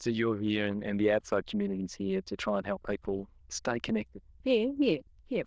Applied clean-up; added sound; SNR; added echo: neural diffusion model UNIVERSE++.